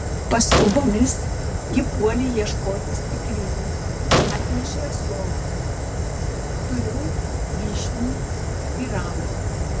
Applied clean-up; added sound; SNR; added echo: none; Gunshot, gunfire + Fire; -4 dB; none.